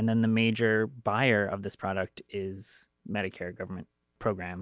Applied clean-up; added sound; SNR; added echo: none; none; none; none.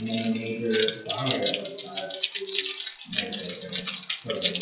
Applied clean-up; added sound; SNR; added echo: classical method WPE with log-MMSE.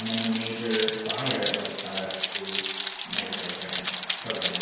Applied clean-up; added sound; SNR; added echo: none; Rain; 0 dB; reverberation time 1.2 s.